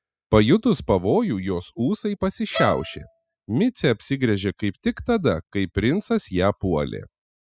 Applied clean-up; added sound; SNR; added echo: classical method spectral subtraction.